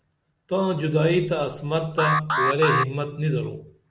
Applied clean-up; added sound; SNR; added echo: none; Alarm; 1 dB; none.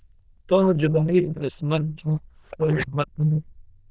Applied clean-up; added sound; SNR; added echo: neural diffusion model UNIVERSE++.